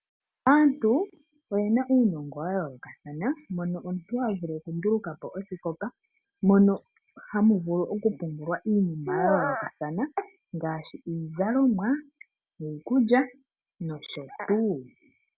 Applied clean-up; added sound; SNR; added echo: none; none; none; none.